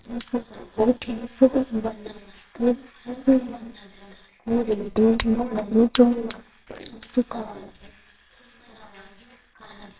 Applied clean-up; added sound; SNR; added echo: neural separator model SepFormer WHAMR!.